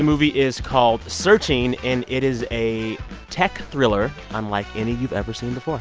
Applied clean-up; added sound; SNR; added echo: none; none; none; none.